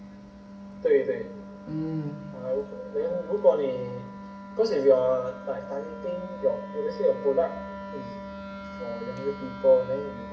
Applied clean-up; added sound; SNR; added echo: none; Wind instrument, woodwind instrument; 12 dB; reverberation time 0.8 s.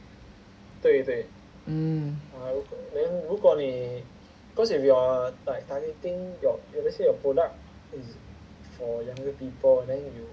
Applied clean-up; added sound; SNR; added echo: none; none; none; none.